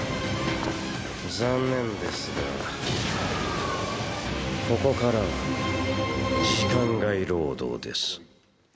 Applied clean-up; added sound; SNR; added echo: none; none; none; none.